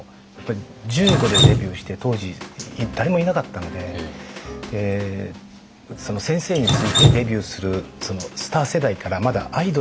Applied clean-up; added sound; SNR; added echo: none; Drip; 1 dB; none.